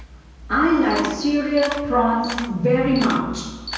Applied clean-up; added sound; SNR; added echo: none; Camera; 14 dB; reverberation time 1.2 s.